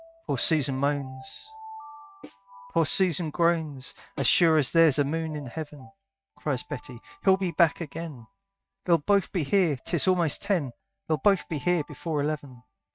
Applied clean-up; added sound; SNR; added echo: neural mask model RNNoise.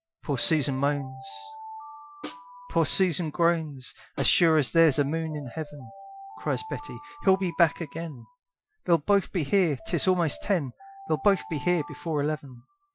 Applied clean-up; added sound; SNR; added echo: classical method Wiener filter.